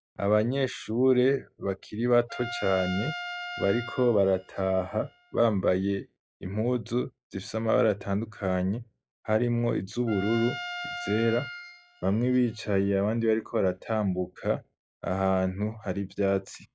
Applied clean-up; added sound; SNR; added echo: classical method log-MMSE.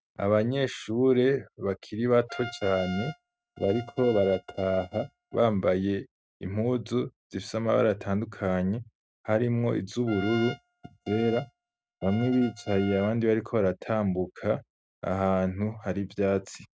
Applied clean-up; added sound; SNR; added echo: neural mask model RNNoise.